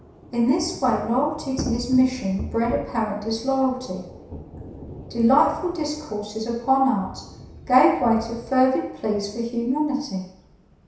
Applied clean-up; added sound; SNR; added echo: none; Thunder / Rain; 15 dB; reverberation time 0.7 s.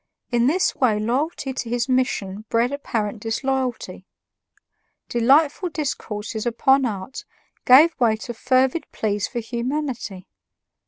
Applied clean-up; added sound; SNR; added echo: none; none; none; none.